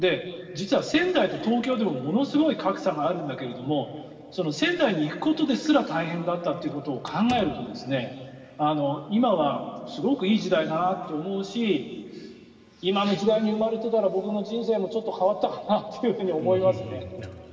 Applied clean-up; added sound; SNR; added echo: none; Slam; 18 dB; reverberation time 2.7 s.